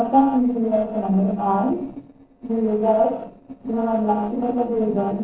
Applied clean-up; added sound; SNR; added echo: neural separator model SepFormer DNS4.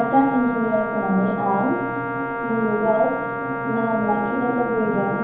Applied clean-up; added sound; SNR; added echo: none; Wind instrument, woodwind instrument; 5 dB; reverberation time 0.7 s.